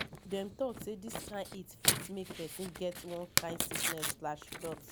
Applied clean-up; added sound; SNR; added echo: none; Tearing; -3 dB; none.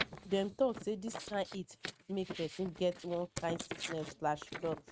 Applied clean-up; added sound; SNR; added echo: neural mask model RNNoise.